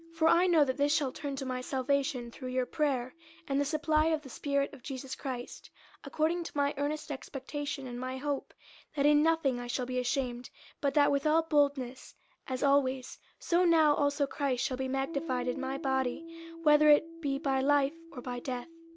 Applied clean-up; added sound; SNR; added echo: none; Piano; 20 dB; none.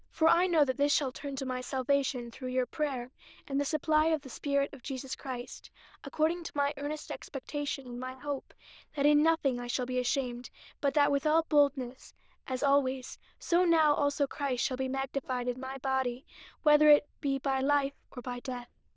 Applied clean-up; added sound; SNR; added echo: neural diffusion model UNIVERSE++.